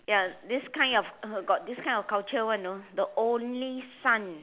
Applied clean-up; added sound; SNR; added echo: none; none; none; none.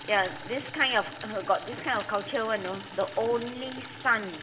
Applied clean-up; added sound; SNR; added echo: none; Water tap, faucet / Liquid; 13 dB; reverberation time 0.6 s.